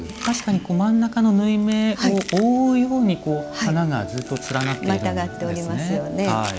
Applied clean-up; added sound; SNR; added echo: none; Chewing, mastication; 19 dB; none.